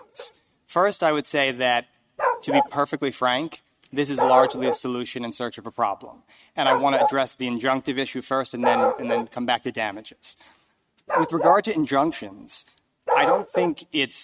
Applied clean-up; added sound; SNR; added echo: neural mask model RNNoise.